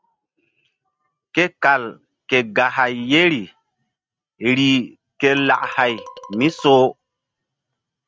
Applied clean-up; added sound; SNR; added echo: neural mask model RNNoise.